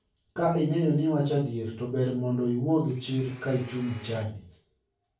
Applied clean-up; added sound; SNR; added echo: none; Domestic sounds, home sounds; 19 dB; reverberation time 0.3 s.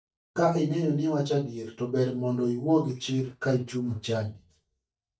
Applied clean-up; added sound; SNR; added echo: neural mask model DeepFilterNet 3.